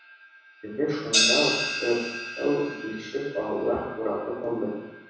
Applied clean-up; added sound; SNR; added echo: none; Crash cymbal; 2 dB; reverberation time 1.1 s.